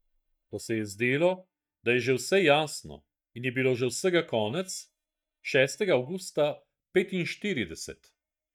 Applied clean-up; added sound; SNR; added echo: neural mask model DeepFilterNet 3.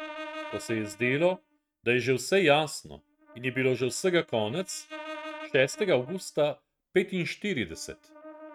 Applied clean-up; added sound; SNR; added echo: neural mask model RNNoise.